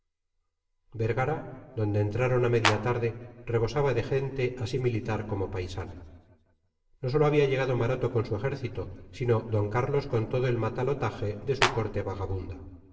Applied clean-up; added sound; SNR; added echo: none; Clapping; 1 dB; reverberation time 1.3 s.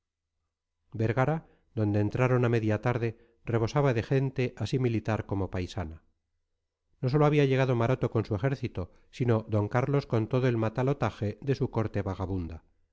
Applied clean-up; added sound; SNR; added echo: none; none; none; none.